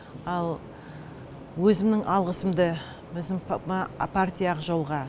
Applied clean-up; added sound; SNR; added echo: none; none; none; none.